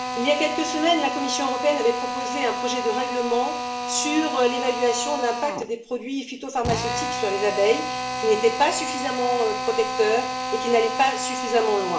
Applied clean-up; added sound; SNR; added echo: none; Drill; 4 dB; reverberation time 0.4 s.